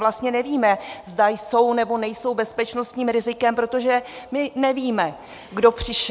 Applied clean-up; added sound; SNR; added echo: none; none; none; none.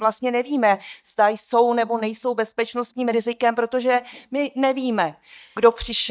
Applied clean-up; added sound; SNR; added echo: neural mask model DeepFilterNet 3.